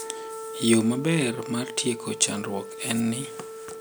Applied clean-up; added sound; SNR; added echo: none; Wind instrument, woodwind instrument; 11 dB; none.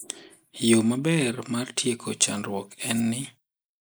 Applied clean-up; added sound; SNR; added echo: neural mask model Resemble Enhance denoiser.